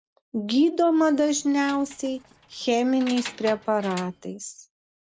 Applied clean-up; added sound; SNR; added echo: none; Keys jangling; 18 dB; none.